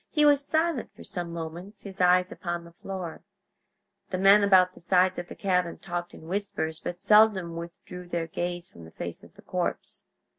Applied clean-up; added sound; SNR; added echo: none; none; none; none.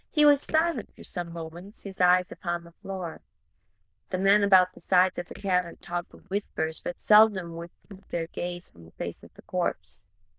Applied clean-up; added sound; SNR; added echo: neural diffusion model UNIVERSE++.